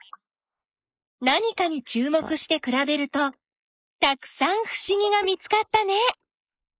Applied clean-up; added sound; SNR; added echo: neural mask model Resemble Enhance denoiser.